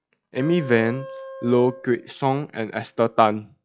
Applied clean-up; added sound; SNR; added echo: classical method log-MMSE.